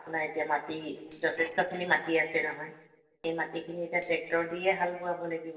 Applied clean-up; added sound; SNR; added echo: neural separator model SepFormer DNS4.